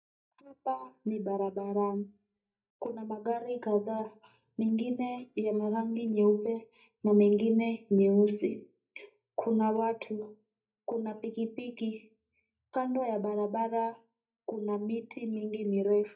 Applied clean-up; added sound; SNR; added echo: neural mask model DeepFilterNet 3.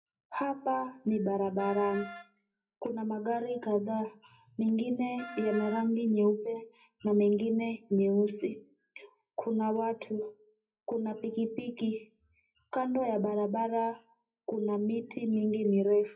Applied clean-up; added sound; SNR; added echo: classical method WPE with log-MMSE.